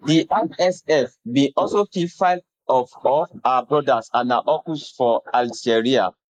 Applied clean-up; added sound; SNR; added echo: neural mask model Resemble Enhance denoiser.